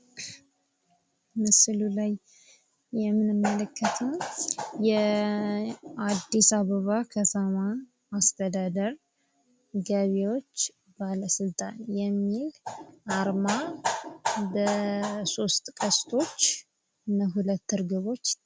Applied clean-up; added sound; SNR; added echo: none; none; none; none.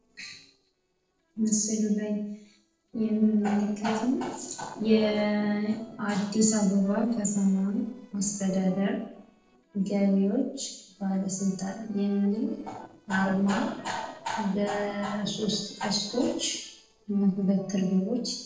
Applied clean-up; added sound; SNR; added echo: neural separator model SepFormer DNS4.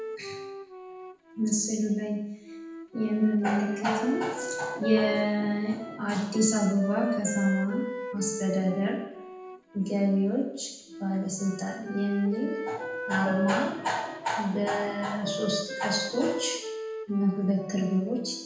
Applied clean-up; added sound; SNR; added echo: none; Wind instrument, woodwind instrument; 9 dB; reverberation time 0.9 s.